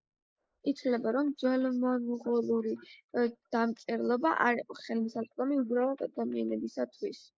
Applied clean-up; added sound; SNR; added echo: neural mask model Resemble Enhance denoiser.